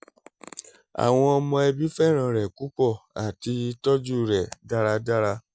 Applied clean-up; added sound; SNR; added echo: none; none; none; none.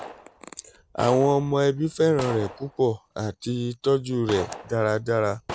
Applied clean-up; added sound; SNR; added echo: none; Gunshot, gunfire; 15 dB; none.